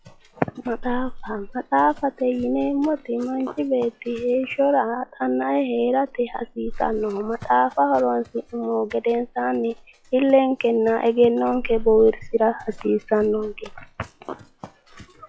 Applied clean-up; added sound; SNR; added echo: classical method log-MMSE.